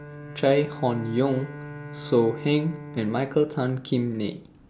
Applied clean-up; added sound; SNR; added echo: none; Bowed string instrument; 14 dB; none.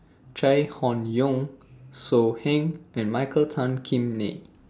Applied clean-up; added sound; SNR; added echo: none; none; none; none.